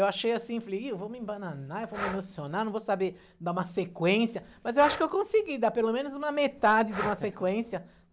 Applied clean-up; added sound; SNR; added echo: none; Breathing; 14 dB; none.